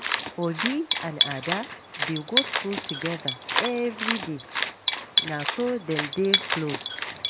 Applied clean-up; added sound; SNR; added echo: none; Cat; -2 dB; none.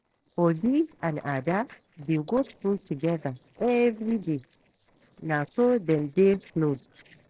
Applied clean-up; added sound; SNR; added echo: neural separator model SepFormer DNS4.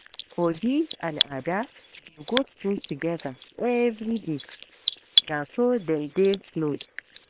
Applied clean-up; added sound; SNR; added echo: neural separator model SepFormer WHAM!.